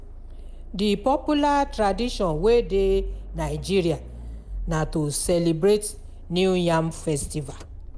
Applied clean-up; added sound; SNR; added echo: none; Accelerating, revving, vroom; 11 dB; none.